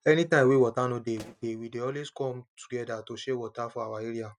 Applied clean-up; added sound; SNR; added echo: neural mask model RNNoise.